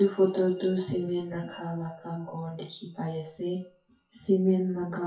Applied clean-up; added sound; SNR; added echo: classical method WPE with log-MMSE.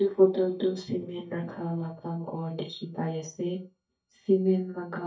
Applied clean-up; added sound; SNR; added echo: neural mask model DeepFilterNet 3.